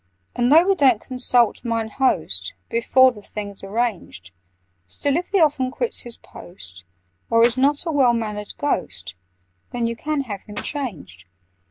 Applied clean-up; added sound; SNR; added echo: none; Clapping; 12 dB; none.